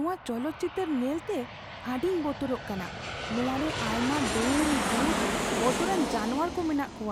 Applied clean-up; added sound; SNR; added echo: none; Aircraft; 2 dB; none.